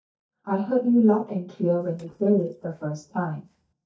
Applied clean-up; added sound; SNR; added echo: neural mask model DeepFilterNet 3.